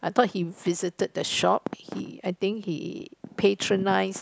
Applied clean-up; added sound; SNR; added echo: none; none; none; none.